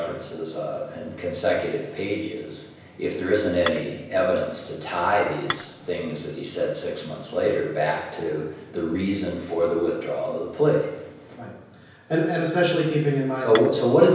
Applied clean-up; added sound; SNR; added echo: none; Dishes, pots, and pans / Chink, clink; 8 dB; reverberation time 0.9 s.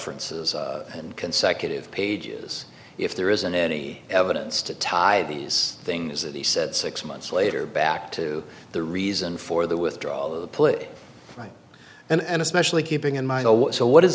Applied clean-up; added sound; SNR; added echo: none; none; none; none.